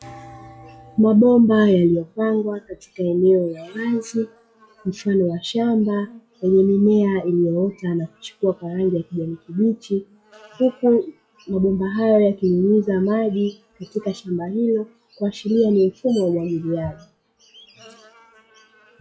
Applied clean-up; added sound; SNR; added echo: classical method log-MMSE.